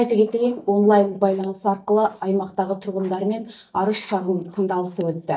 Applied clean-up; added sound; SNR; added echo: neural mask model DeepFilterNet 3.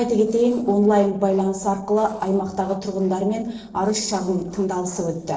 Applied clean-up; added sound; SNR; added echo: neural separator model SepFormer DNS4.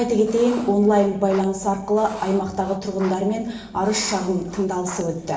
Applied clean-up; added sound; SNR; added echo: none; Writing; 18 dB; reverberation time 0.9 s.